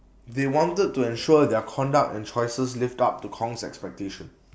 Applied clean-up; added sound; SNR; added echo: none; none; none; none.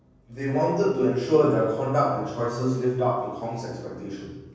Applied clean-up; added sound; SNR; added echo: none; none; none; reverberation time 1.1 s.